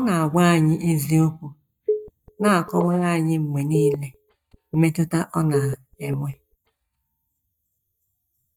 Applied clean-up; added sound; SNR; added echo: neural mask model DeepFilterNet 3.